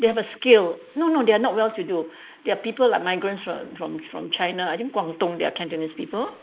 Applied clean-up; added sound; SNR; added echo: neural mask model Resemble Enhance denoiser.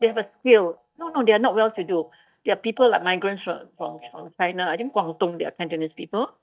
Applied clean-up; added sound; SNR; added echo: neural mask model DeepFilterNet 3.